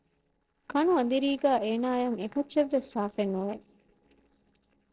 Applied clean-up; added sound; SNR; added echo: neural separator model SepFormer DNS4.